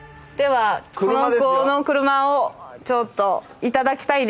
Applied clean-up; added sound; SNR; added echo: none; none; none; none.